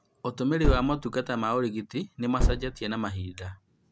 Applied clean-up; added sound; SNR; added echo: none; Gunshot, gunfire; -1 dB; none.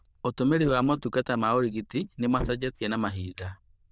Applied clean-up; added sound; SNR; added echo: neural diffusion model UNIVERSE++.